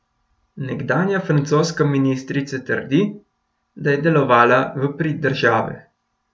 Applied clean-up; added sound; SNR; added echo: none; none; none; none.